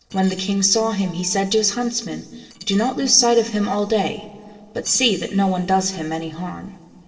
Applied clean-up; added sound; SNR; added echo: neural separator model SepFormer DNS4.